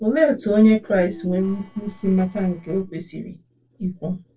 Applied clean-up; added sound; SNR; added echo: neural separator model SepFormer DNS4.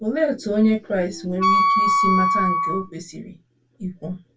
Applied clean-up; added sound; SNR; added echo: none; Wind instrument, woodwind instrument; -4 dB; reverberation time 0.2 s.